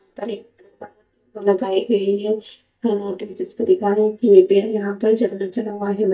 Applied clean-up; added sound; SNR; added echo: neural mask model DeepFilterNet 3.